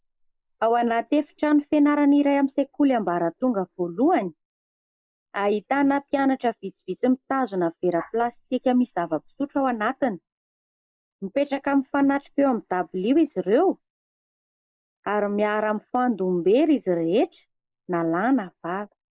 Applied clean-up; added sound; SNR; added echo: neural mask model Resemble Enhance denoiser.